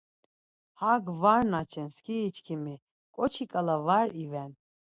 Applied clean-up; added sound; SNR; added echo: none; none; none; none.